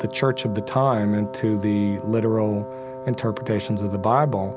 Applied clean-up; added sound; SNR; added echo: none; Wind instrument, woodwind instrument; 12 dB; none.